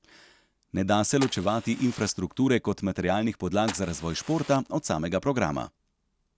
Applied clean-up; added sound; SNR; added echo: none; Fire; 15 dB; none.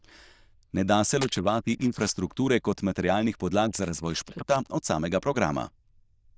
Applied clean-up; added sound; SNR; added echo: neural diffusion model UNIVERSE++.